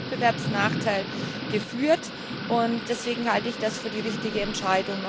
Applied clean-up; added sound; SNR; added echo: none; Thunder / Rain; 5 dB; none.